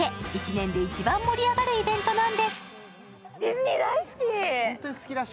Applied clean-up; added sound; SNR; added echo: none; none; none; none.